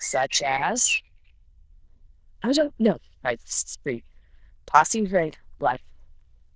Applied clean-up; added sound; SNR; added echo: neural diffusion model UNIVERSE++.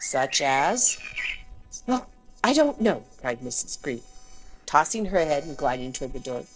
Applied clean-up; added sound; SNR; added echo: neural separator model SepFormer DNS4.